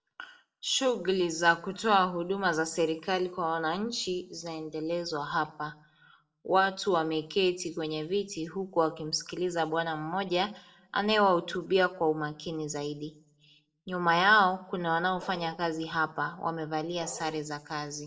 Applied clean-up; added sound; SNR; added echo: neural separator model SepFormer DNS4.